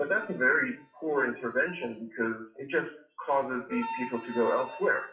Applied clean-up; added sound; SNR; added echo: classical method WPE with log-MMSE.